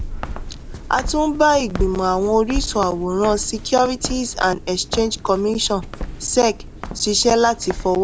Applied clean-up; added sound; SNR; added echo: none; Walk, footsteps; 10 dB; none.